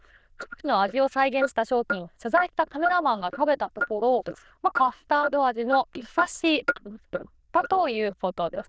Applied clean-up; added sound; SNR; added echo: neural diffusion model UNIVERSE++.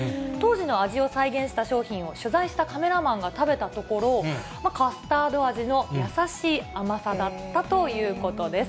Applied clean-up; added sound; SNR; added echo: none; none; none; none.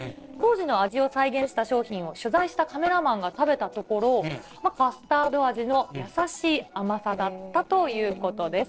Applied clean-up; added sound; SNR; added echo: neural separator model SepFormer DNS4.